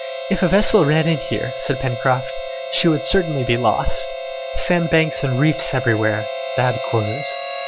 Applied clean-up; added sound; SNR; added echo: none; Harmonica; 7 dB; none.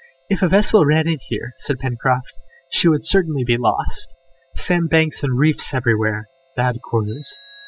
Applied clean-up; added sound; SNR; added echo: classical method spectral subtraction.